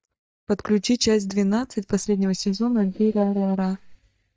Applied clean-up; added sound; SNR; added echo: neural mask model DeepFilterNet 3.